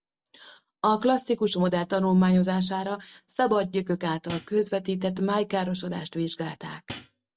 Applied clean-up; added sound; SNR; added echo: none; Hi-hat; 15 dB; none.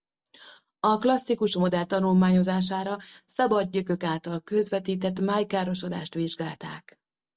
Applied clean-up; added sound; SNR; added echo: none; none; none; none.